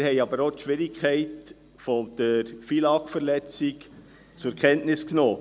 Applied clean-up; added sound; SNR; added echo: none; none; none; none.